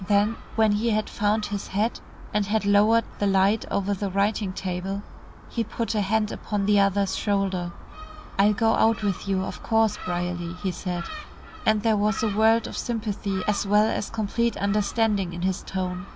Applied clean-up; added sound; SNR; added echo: none; Gull, seagull; 15 dB; none.